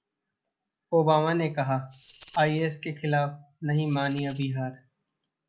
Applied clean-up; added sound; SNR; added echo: none; Rattle (instrument); 4 dB; none.